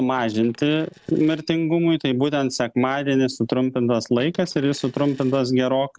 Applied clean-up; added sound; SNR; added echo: neural separator model SepFormer DNS4.